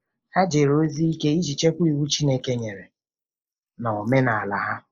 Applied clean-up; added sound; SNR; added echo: neural mask model Resemble Enhance denoiser.